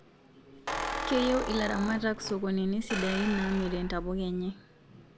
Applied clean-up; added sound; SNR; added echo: none; Squeak; 5 dB; none.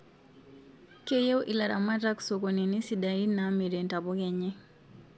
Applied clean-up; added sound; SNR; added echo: none; none; none; none.